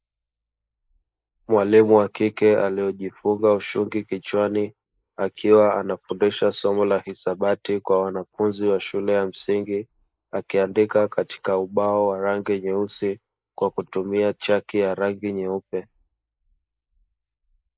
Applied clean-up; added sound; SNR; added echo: neural mask model Resemble Enhance denoiser.